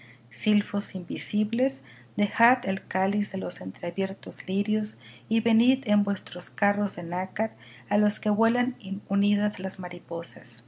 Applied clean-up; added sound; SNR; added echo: none; none; none; none.